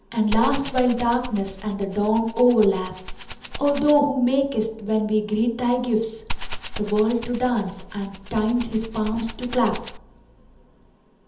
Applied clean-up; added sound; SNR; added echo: none; Rattle (instrument); 7 dB; reverberation time 1.2 s.